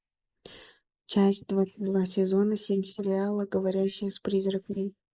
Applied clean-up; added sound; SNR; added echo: neural mask model Resemble Enhance denoiser.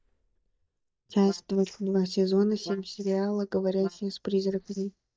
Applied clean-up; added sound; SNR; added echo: neural mask model DeepFilterNet 3.